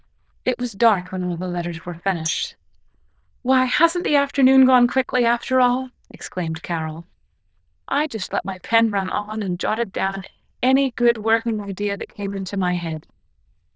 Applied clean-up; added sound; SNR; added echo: neural diffusion model UNIVERSE++.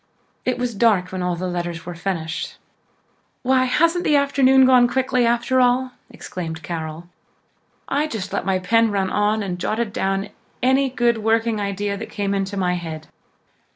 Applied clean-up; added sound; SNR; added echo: none; none; none; none.